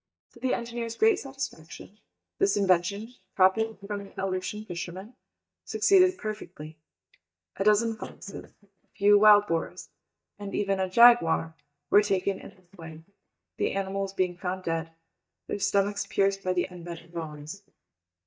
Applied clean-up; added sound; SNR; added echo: neural mask model DeepFilterNet 3.